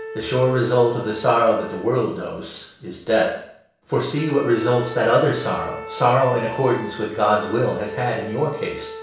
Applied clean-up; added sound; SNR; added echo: none; Wind instrument, woodwind instrument; 13 dB; reverberation time 0.6 s.